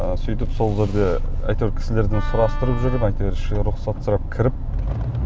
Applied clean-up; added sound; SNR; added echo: none; Wind instrument, woodwind instrument; 16 dB; none.